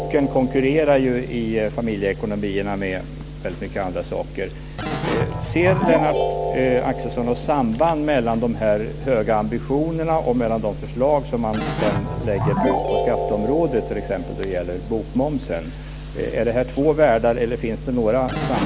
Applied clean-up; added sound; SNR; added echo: none; Keyboard (musical); 8 dB; none.